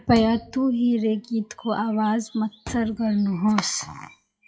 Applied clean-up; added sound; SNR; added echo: classical method WPE with log-MMSE.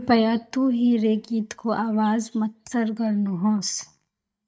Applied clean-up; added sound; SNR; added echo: neural mask model DeepFilterNet 3.